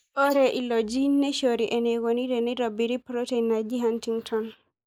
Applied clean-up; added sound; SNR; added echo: neural mask model Resemble Enhance denoiser.